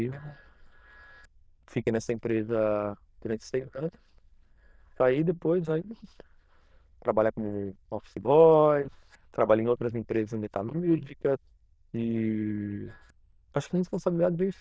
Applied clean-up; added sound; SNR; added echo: neural diffusion model UNIVERSE++.